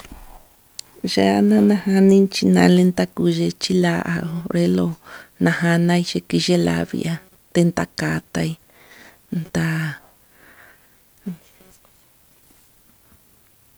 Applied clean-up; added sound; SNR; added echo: none; none; none; none.